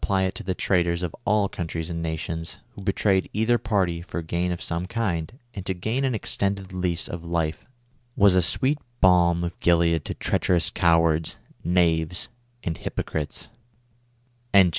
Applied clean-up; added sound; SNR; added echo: none; none; none; none.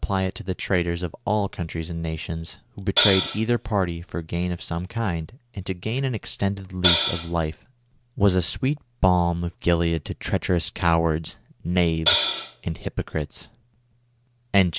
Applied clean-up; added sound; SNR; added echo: none; Hi-hat; -1 dB; none.